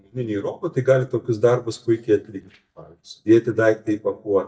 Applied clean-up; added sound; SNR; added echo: neural mask model DeepFilterNet 3.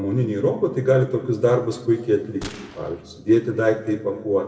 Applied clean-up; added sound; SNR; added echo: none; Gunshot, gunfire; 19 dB; reverberation time 1.4 s.